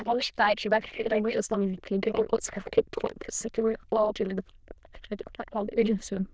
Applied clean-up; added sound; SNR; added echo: neural diffusion model UNIVERSE++.